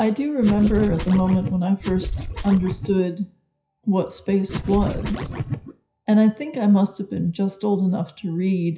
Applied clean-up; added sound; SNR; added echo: classical method WPE with log-MMSE.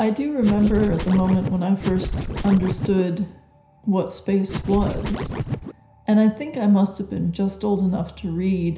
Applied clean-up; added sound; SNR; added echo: none; Scratching (performance technique); 5 dB; reverberation time 0.5 s.